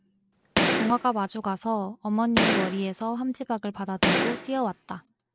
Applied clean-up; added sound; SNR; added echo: none; Gunshot, gunfire; 0 dB; none.